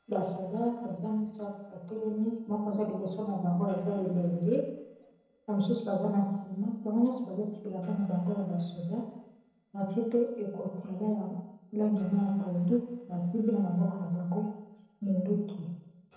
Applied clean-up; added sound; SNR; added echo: neural separator model SepFormer DNS4.